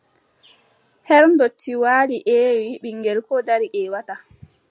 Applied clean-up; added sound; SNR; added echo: none; none; none; none.